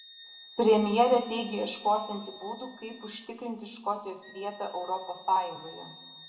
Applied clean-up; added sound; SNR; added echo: none; Wind instrument, woodwind instrument; 19 dB; reverberation time 1.4 s.